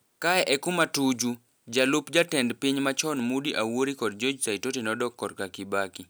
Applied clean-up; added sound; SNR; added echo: none; none; none; none.